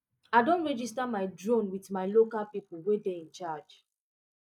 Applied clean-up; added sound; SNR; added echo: neural mask model Resemble Enhance denoiser.